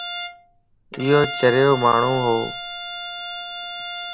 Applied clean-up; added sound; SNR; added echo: none; Bowed string instrument; 9 dB; none.